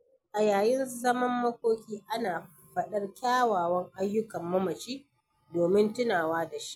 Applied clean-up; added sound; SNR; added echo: none; none; none; none.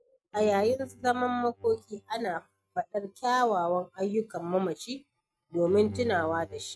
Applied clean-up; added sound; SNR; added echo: neural mask model RNNoise.